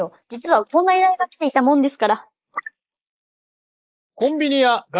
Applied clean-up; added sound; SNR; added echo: neural mask model Resemble Enhance denoiser.